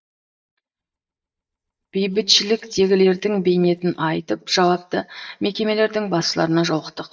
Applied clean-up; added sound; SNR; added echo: neural mask model DeepFilterNet 3.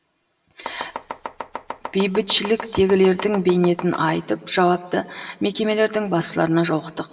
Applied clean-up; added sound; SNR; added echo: none; Domestic sounds, home sounds; 13 dB; reverberation time 1.1 s.